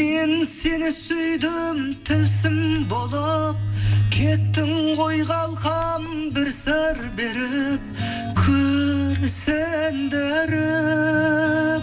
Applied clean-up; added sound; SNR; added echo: none; Keys jangling; 17 dB; reverberation time 3.0 s.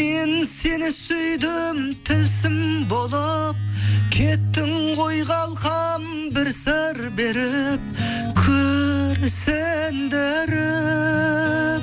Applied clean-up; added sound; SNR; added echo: none; none; none; none.